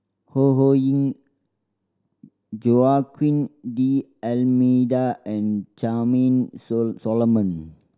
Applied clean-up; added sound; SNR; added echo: none; none; none; none.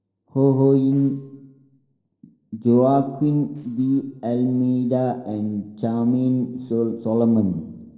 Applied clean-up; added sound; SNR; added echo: neural separator model SepFormer DNS4.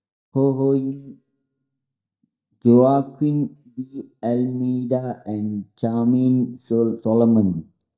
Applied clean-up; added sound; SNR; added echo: neural mask model DeepFilterNet 3.